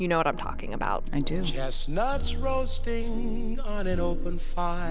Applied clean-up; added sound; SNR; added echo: none; none; none; none.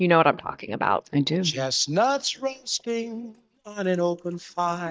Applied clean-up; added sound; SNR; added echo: neural mask model DeepFilterNet 3.